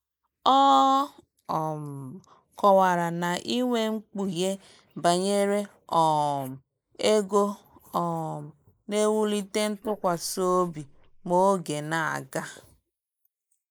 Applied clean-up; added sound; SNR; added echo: neural mask model Resemble Enhance denoiser.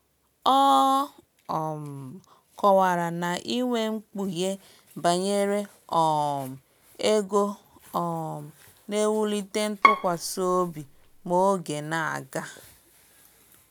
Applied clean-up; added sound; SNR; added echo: none; Bowed string instrument; 0 dB; none.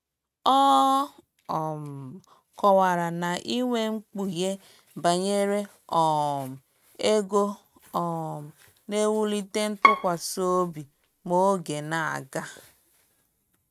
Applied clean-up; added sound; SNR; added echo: neural mask model RNNoise.